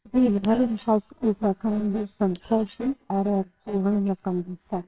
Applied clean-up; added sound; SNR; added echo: neural separator model SepFormer WHAMR!.